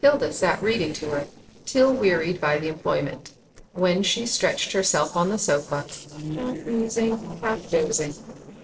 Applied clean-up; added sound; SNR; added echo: neural separator model SepFormer DNS4.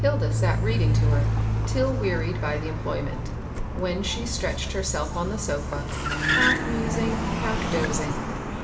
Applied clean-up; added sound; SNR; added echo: none; Car; -4 dB; reverberation time 2.6 s.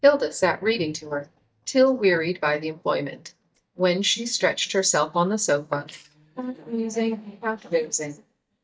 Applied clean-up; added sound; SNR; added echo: neural mask model DeepFilterNet 3.